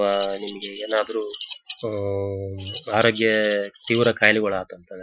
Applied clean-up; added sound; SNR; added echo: classical method Wiener filter.